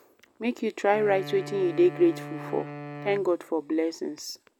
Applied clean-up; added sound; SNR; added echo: none; Wind instrument, woodwind instrument; 13 dB; none.